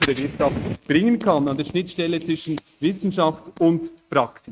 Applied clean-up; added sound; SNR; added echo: neural mask model RNNoise.